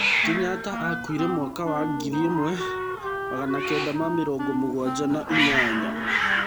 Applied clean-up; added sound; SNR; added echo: none; Hiss + Wind instrument, woodwind instrument; -1 dB; none.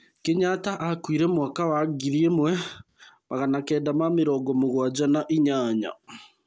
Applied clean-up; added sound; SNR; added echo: none; none; none; none.